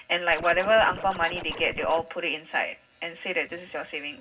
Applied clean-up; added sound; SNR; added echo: none; Scratching (performance technique); 11 dB; reverberation time 0.4 s.